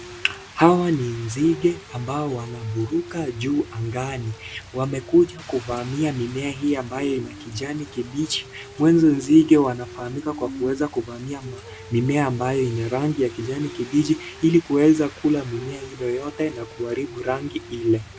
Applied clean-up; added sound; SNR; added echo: none; Rain; 17 dB; none.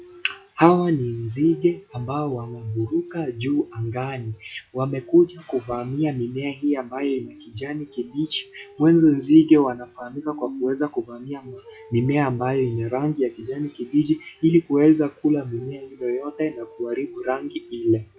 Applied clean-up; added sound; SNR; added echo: classical method log-MMSE.